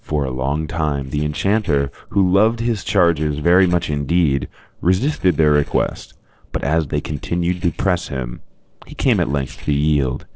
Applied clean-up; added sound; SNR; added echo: neural separator model SepFormer DNS4.